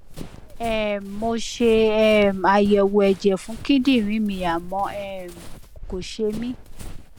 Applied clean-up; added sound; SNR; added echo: none; Run; 14 dB; none.